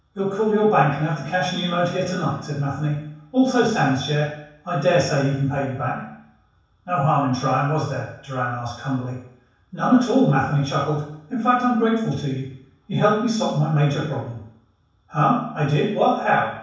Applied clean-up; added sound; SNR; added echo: none; none; none; reverberation time 0.7 s.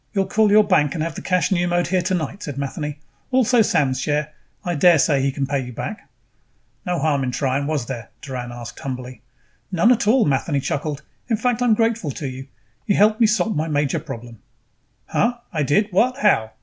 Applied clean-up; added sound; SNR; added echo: none; none; none; none.